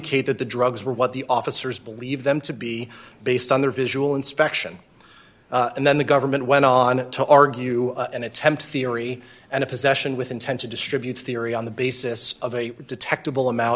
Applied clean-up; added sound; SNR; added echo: none; none; none; none.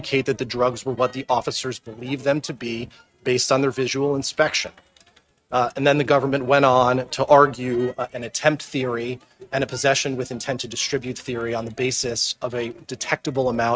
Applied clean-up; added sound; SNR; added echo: neural mask model RNNoise.